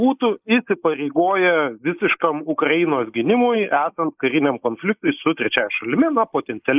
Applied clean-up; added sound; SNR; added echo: neural mask model Resemble Enhance denoiser.